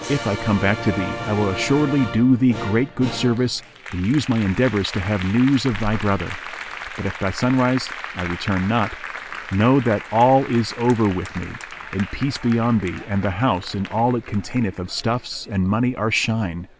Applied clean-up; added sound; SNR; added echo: none; Applause; 12 dB; none.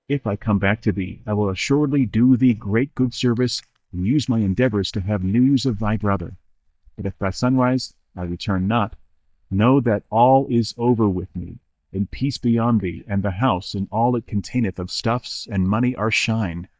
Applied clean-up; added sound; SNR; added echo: neural mask model DeepFilterNet 3.